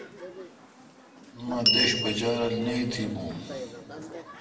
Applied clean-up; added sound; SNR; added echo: none; Door / Bell; 1 dB; reverberation time 1.5 s.